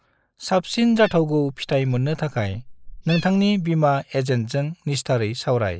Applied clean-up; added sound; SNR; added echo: neural mask model Resemble Enhance denoiser.